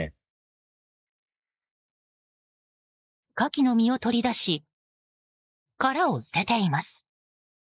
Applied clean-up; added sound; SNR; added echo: neural mask model Resemble Enhance denoiser.